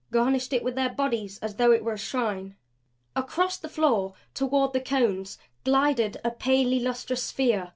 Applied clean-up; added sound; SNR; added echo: none; none; none; none.